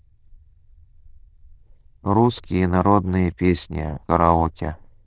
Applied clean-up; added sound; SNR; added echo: neural diffusion model UNIVERSE++.